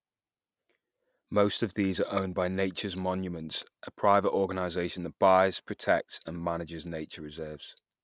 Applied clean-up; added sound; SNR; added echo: none; none; none; none.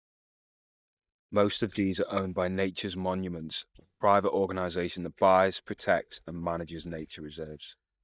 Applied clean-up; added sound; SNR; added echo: neural mask model DeepFilterNet 3.